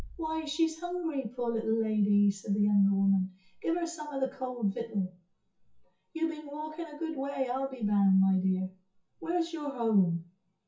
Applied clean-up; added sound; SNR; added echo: classical method WPE with log-MMSE.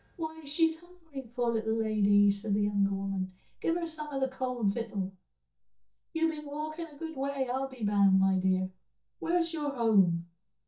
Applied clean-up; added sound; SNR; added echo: neural mask model DeepFilterNet 3.